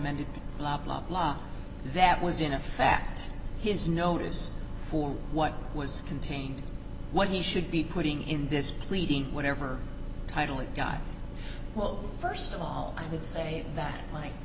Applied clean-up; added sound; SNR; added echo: none; none; none; none.